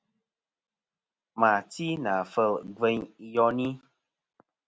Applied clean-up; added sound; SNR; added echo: none; none; none; none.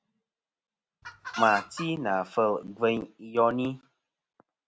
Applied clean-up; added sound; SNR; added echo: none; Chicken, rooster; 8 dB; none.